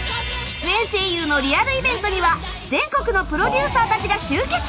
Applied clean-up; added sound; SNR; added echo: none; none; none; none.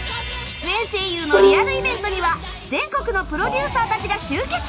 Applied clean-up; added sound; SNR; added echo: none; Bowed string instrument; -1 dB; none.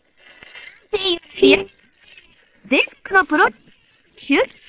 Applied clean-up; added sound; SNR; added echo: neural separator model SepFormer WHAM!.